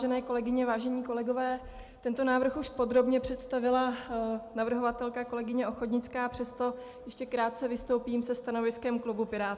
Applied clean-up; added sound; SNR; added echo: none; none; none; none.